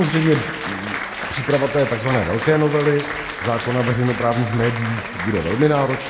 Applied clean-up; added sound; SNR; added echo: none; Applause; 8 dB; none.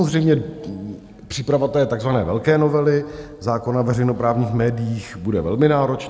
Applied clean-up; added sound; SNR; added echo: none; none; none; none.